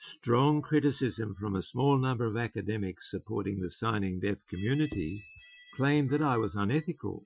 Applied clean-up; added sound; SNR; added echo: classical method Wiener filter.